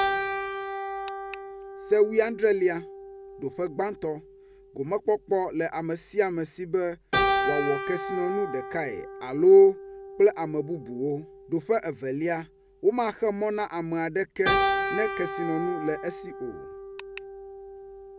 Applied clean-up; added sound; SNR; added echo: none; Keyboard (musical); 6 dB; none.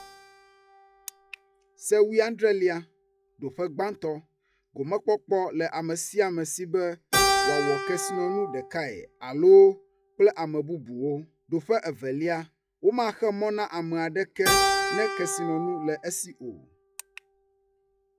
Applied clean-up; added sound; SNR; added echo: classical method log-MMSE.